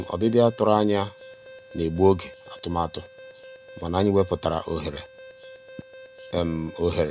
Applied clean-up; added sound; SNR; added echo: none; Alarm; 19 dB; none.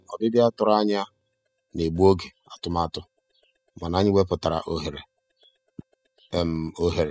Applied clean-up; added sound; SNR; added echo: classical method spectral subtraction.